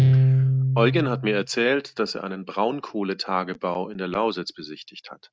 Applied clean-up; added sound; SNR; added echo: neural mask model RNNoise.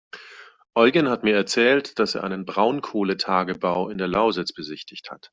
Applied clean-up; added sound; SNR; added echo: none; none; none; none.